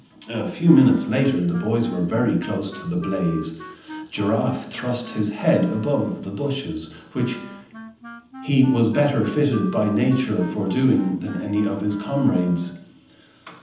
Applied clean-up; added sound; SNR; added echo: none; Wind instrument, woodwind instrument; 17 dB; reverberation time 0.8 s.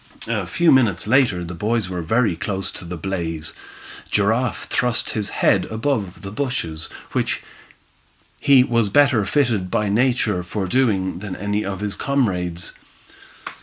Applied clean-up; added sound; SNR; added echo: none; none; none; none.